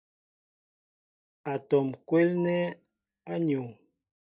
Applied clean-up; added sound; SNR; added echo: neural mask model DeepFilterNet 3.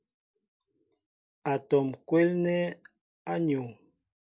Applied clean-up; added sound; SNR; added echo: none; none; none; none.